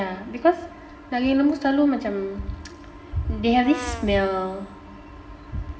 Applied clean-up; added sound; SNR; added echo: none; Brass instrument; 12 dB; reverberation time 1.1 s.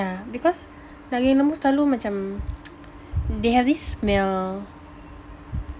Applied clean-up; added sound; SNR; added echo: none; none; none; none.